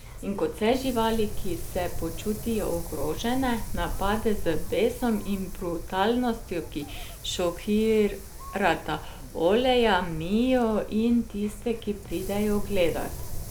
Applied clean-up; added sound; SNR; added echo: none; Wind; 7 dB; none.